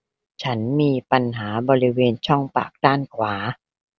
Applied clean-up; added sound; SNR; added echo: none; none; none; none.